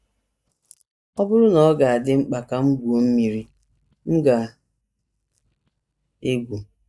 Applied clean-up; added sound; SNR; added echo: neural mask model DeepFilterNet 3.